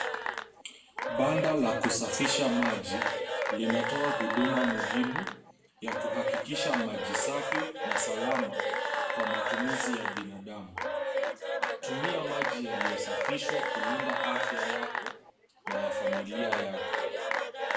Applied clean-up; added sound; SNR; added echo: none; Applause / Cheering / Clapping; -2 dB; reverberation time 0.7 s.